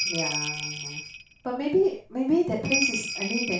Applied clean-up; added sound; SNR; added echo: none; Bell; 4 dB; reverberation time 0.3 s.